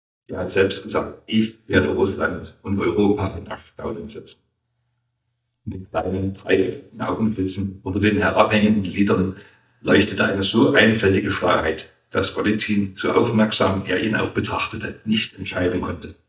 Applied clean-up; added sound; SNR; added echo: neural mask model DeepFilterNet 3.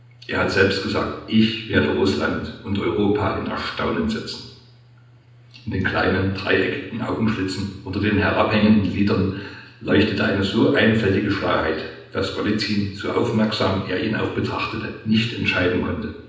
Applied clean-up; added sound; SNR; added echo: none; Bowed string instrument; 12 dB; reverberation time 0.9 s.